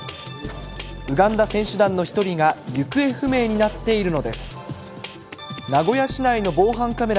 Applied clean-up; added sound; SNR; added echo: none; none; none; none.